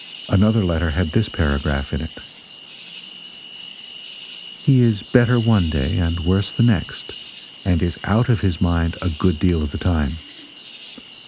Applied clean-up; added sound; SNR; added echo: none; Cricket / Frog; 17 dB; none.